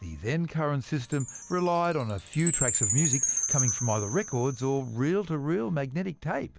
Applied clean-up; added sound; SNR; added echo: none; Chime; 4 dB; none.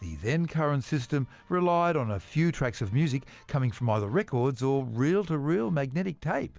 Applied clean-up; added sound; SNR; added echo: none; none; none; none.